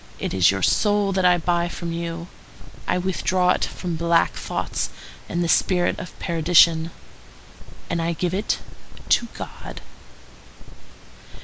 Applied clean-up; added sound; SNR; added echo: none; none; none; none.